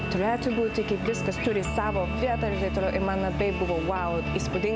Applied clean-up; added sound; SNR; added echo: none; none; none; none.